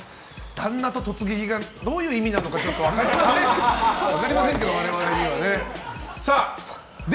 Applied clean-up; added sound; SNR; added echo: none; Cupboard open or close / Door; 9 dB; none.